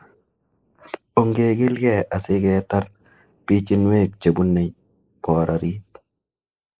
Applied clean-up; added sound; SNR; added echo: neural mask model Resemble Enhance denoiser.